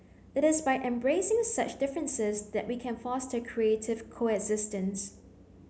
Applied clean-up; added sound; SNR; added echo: none; none; none; none.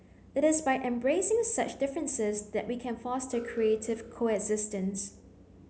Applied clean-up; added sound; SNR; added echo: none; Alarm; 17 dB; none.